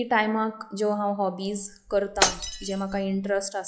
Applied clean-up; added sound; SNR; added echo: classical method log-MMSE.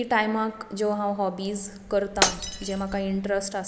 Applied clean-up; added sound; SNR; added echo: none; Shatter; 4 dB; none.